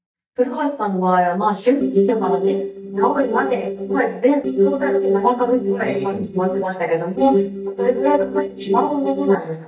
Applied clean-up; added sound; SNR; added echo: neural mask model DeepFilterNet 3.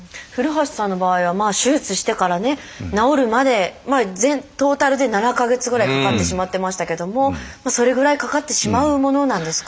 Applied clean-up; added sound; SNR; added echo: none; none; none; none.